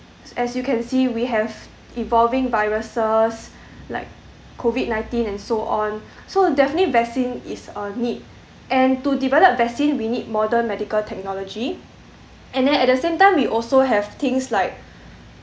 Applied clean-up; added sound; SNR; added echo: none; none; none; none.